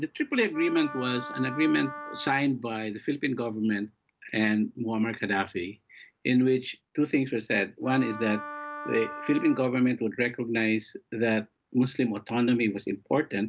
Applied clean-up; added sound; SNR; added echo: none; Wind instrument, woodwind instrument; 12 dB; none.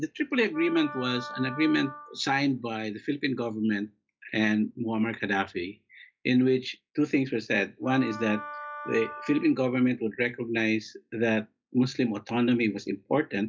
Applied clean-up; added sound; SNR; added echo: classical method log-MMSE.